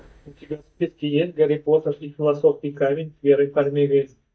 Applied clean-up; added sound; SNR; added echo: neural mask model DeepFilterNet 3.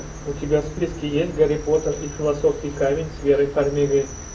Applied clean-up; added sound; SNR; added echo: none; Cricket; 14 dB; reverberation time 0.2 s.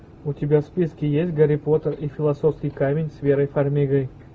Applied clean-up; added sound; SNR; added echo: none; none; none; none.